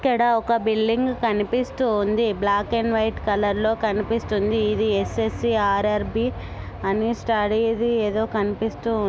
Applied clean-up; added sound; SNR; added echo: none; none; none; none.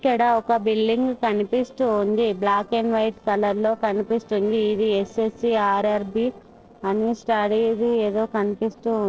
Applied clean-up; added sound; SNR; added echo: neural separator model SepFormer DNS4.